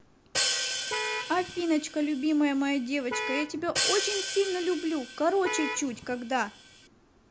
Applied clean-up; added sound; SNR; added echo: none; Hi-hat + Vehicle horn, car horn, honking; 4 dB; none.